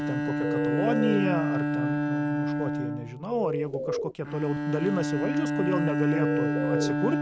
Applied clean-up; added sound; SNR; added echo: none; Bird + Bowed string instrument; -4 dB; none.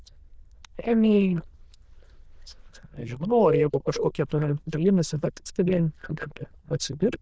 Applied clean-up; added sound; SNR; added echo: neural diffusion model UNIVERSE++.